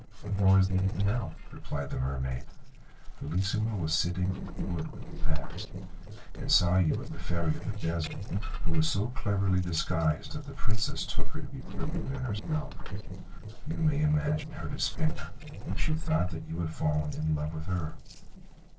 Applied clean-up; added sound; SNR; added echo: neural separator model SepFormer DNS4.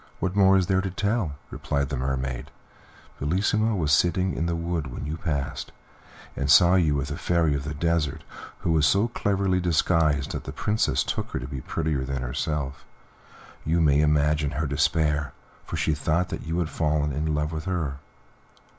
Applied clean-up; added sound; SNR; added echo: none; none; none; none.